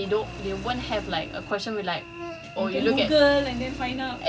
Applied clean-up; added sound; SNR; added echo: none; Engine + Cricket / Buzz; 12 dB; none.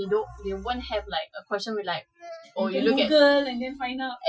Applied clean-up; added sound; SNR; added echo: classical method Wiener filter.